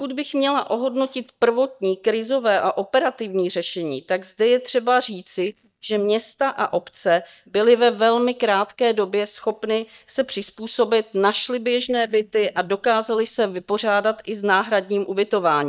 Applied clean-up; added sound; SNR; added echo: neural mask model DeepFilterNet 3.